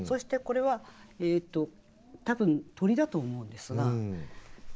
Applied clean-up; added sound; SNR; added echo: none; Wind; 19 dB; none.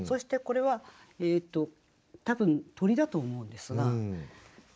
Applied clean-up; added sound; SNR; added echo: none; none; none; none.